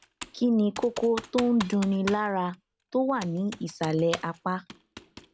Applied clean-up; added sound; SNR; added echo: none; Computer keyboard; 14 dB; none.